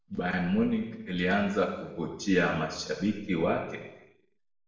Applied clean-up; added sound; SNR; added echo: none; none; none; reverberation time 0.9 s.